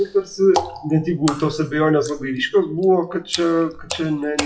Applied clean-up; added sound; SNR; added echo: classical method WPE with log-MMSE.